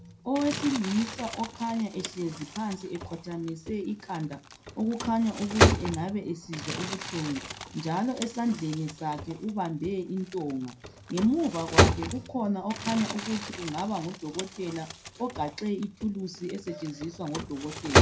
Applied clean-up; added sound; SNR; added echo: none; Crumpling, crinkling; 0 dB; reverberation time 0.2 s.